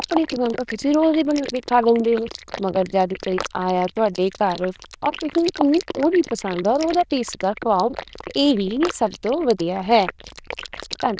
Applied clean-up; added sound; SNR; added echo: neural diffusion model UNIVERSE++.